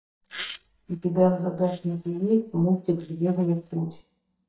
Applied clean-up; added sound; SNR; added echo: neural mask model DeepFilterNet 3.